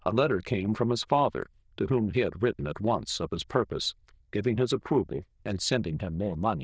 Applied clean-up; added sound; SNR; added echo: neural diffusion model UNIVERSE++.